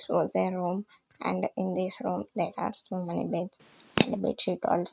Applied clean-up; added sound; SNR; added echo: neural mask model RNNoise.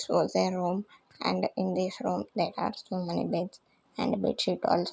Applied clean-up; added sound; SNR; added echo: none; none; none; none.